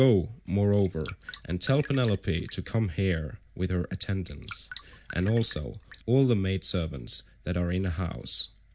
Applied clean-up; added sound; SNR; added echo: none; Drip; 18 dB; none.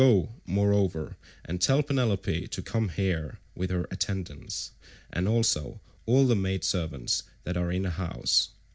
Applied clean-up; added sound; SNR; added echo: none; none; none; none.